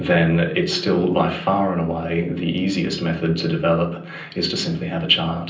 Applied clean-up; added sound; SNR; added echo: none; none; none; reverberation time 0.6 s.